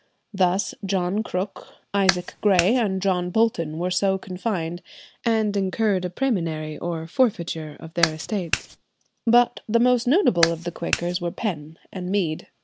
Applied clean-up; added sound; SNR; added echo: none; Clapping; 4 dB; none.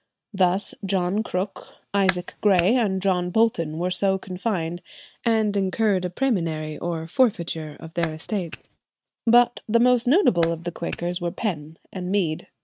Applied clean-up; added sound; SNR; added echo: neural mask model RNNoise.